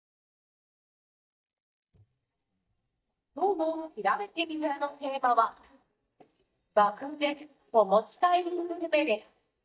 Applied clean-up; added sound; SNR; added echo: neural mask model DeepFilterNet 3.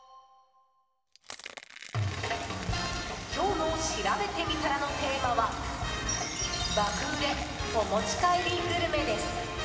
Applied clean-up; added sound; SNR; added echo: none; Crackle / Crushing; 17 dB; reverberation time 2.7 s.